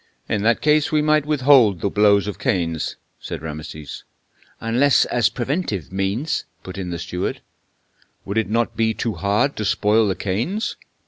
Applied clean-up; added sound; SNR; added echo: none; none; none; none.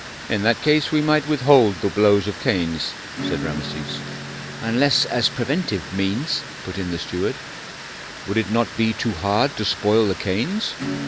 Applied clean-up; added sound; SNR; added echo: none; Acoustic guitar / Strum + Water; 11 dB; none.